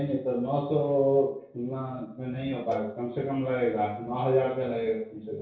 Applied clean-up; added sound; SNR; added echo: neural separator model SepFormer DNS4.